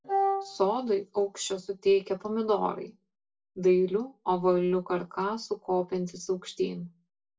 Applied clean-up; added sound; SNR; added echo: neural separator model SepFormer DNS4.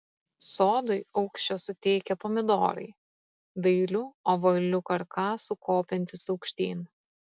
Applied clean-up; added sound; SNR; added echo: none; none; none; none.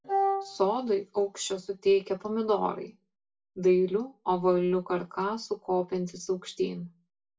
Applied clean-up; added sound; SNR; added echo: none; Wind instrument, woodwind instrument; 0 dB; reverberation time 0.2 s.